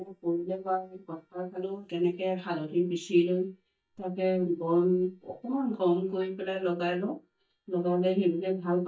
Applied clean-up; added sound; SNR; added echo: neural mask model DeepFilterNet 3.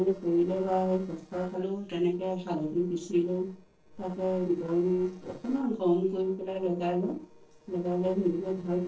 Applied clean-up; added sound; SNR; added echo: neural separator model SepFormer DNS4.